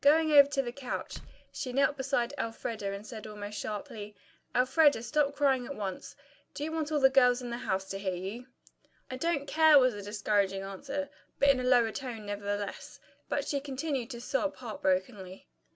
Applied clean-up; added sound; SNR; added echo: none; Slam; 19 dB; none.